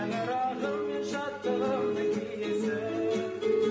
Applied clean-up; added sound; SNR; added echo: none; none; none; none.